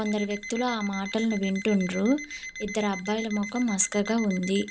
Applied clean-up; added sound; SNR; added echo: none; Alarm; 12 dB; none.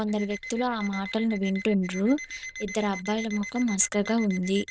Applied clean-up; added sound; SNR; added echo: neural diffusion model UNIVERSE++.